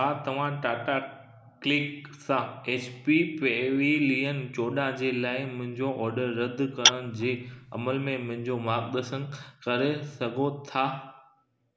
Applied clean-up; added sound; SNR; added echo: none; Tap / Glass; -2 dB; none.